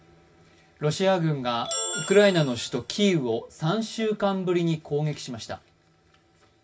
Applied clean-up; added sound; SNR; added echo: none; none; none; reverberation time 0.1 s.